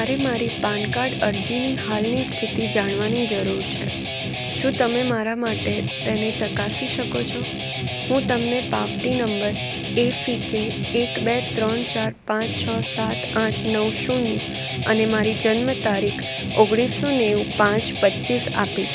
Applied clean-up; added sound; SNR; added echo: none; Guitar; 1 dB; none.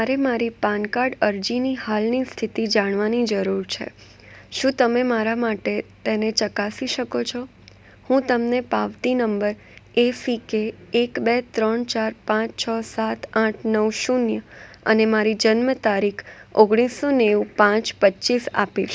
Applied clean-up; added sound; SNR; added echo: none; none; none; none.